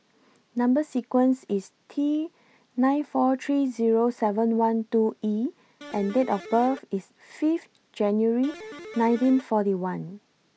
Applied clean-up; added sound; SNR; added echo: none; Electric guitar; 15 dB; none.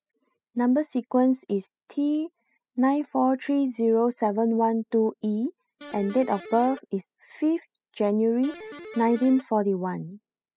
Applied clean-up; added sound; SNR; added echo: classical method spectral subtraction.